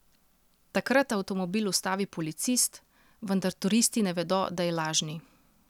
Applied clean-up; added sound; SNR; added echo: none; none; none; none.